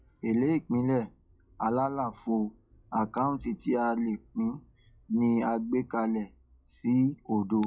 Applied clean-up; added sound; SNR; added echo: classical method log-MMSE.